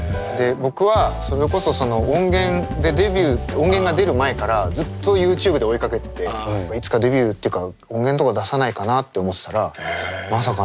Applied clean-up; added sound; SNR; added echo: none; Burping, eructation; 9 dB; none.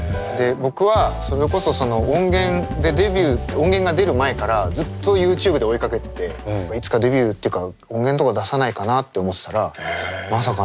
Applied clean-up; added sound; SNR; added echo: none; none; none; none.